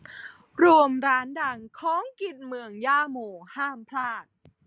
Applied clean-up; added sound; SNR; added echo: none; none; none; none.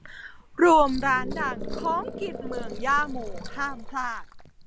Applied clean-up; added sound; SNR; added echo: none; Animal + Liquid; 8 dB; none.